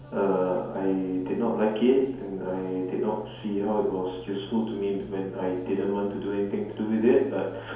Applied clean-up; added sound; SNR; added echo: none; Fixed-wing aircraft, airplane; 19 dB; reverberation time 0.9 s.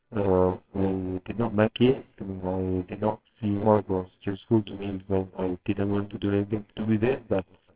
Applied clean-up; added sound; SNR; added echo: neural separator model SepFormer WHAMR!.